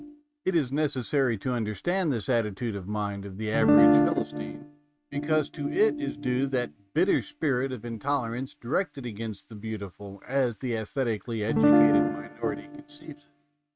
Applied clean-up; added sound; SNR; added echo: neural mask model RNNoise.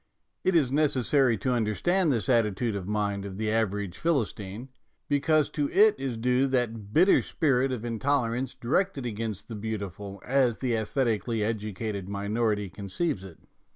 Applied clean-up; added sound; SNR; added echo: none; none; none; none.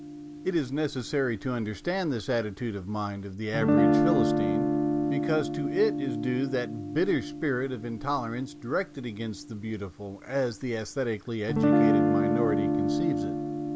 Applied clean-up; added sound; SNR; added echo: none; Guitar; -2 dB; none.